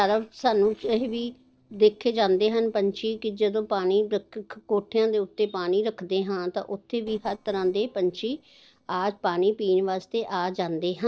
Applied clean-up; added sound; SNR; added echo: neural separator model SepFormer DNS4.